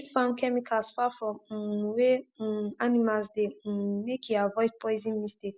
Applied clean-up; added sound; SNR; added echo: none; none; none; none.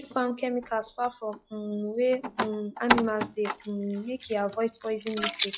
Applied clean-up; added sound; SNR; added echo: classical method log-MMSE.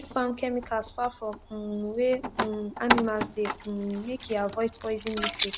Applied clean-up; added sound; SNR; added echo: none; Keys jangling; 4 dB; none.